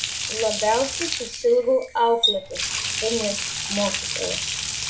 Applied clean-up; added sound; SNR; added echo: none; Water tap, faucet; 3 dB; reverberation time 0.2 s.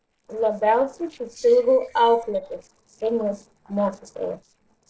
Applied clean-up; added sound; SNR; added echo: neural separator model SepFormer DNS4.